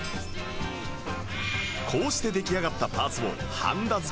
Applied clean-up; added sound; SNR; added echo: none; Buzz; 10 dB; none.